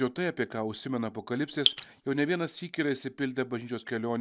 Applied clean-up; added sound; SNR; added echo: none; Drip; -3 dB; none.